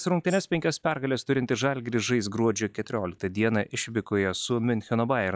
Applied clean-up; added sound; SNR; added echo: classical method log-MMSE.